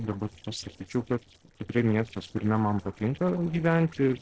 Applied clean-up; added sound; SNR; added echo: neural separator model SepFormer DNS4.